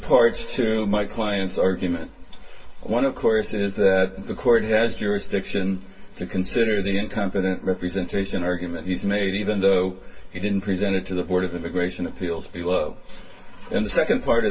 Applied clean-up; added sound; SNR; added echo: none; none; none; reverberation time 0.1 s.